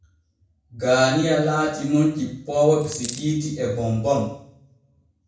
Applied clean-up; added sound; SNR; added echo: none; Coin (dropping); 14 dB; reverberation time 0.6 s.